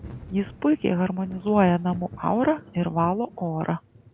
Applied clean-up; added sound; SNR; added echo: none; Thunder / Rain; 19 dB; none.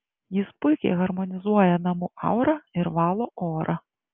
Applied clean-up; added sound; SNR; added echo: none; none; none; none.